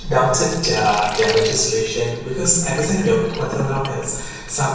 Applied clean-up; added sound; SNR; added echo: none; Sink (filling or washing); 11 dB; reverberation time 1.0 s.